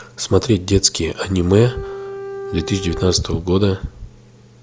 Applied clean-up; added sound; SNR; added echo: none; Bowed string instrument; 11 dB; none.